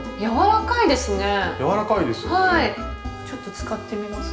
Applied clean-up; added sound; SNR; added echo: none; Trumpet; 19 dB; reverberation time 0.7 s.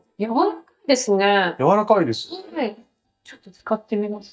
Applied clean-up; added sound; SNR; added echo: neural mask model DeepFilterNet 3.